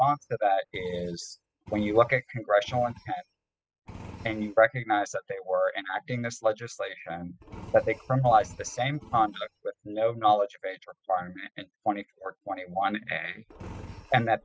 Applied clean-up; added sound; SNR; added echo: classical method spectral subtraction.